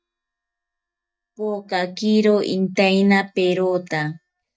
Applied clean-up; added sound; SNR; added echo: neural mask model DeepFilterNet 3.